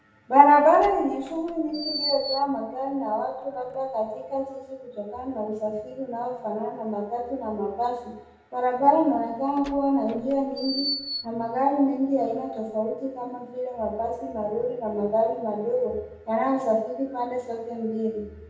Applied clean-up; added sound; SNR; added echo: none; Door; 12 dB; reverberation time 0.8 s.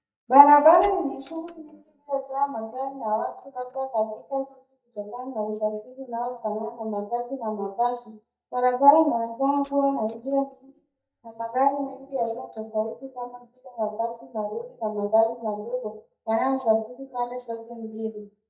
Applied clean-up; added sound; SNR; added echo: neural mask model DeepFilterNet 3.